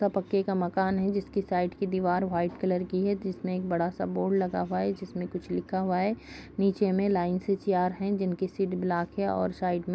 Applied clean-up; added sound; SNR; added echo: none; none; none; none.